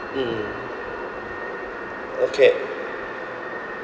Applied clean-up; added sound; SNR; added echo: none; Musical instrument; 17 dB; none.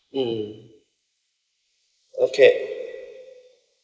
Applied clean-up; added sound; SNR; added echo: neural mask model Resemble Enhance denoiser.